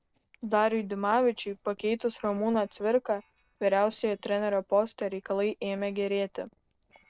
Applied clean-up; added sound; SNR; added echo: neural separator model SepFormer DNS4.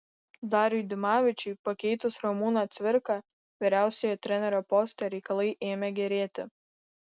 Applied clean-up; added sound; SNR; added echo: none; none; none; none.